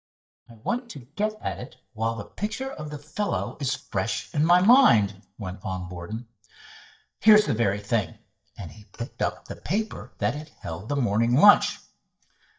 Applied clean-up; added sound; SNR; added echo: neural mask model DeepFilterNet 3.